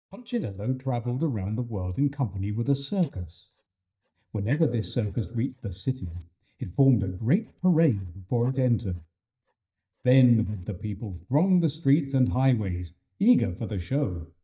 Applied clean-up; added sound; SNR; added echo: neural mask model DeepFilterNet 3.